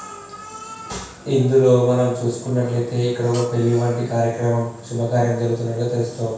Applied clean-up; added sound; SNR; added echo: none; Hi-hat; 19 dB; reverberation time 0.7 s.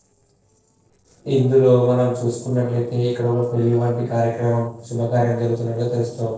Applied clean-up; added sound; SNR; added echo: neural separator model SepFormer DNS4.